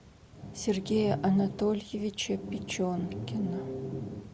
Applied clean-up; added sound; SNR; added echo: none; none; none; none.